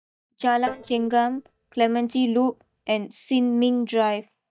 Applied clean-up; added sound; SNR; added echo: neural mask model DeepFilterNet 3.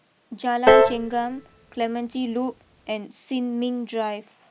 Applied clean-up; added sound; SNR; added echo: none; Piano; -5 dB; none.